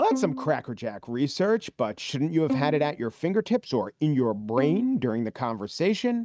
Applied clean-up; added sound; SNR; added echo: neural mask model RNNoise.